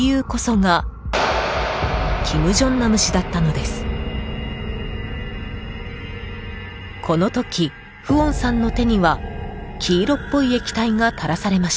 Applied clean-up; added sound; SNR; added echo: none; none; none; none.